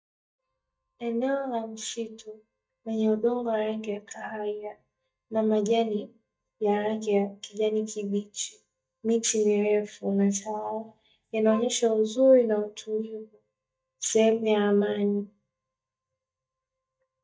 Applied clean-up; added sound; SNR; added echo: neural mask model DeepFilterNet 3.